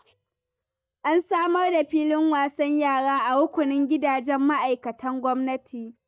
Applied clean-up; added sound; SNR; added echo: neural mask model DeepFilterNet 3.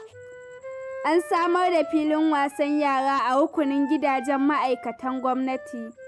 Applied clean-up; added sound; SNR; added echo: none; Wind instrument, woodwind instrument; 15 dB; none.